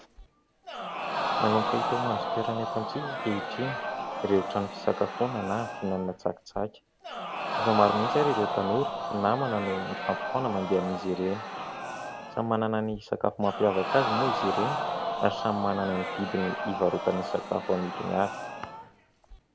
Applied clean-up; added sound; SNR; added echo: none; Crowd; 3 dB; none.